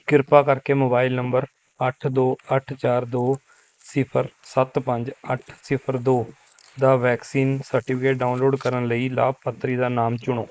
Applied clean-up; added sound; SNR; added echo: neural mask model Resemble Enhance denoiser.